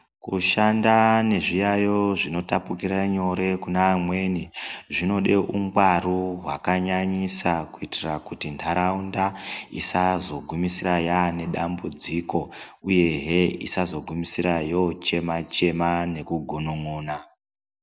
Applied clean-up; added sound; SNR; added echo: none; none; none; none.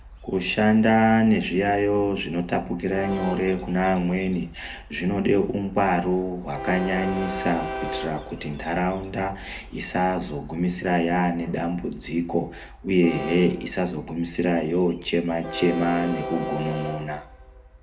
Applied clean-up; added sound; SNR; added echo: none; Train; 12 dB; reverberation time 0.3 s.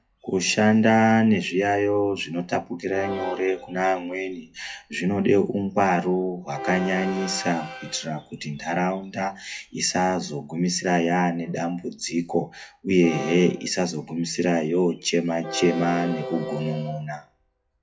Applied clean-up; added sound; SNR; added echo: classical method WPE with log-MMSE.